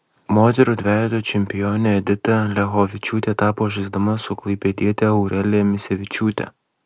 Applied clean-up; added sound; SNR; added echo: none; none; none; none.